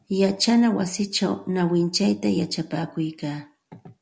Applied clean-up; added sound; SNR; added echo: none; none; none; none.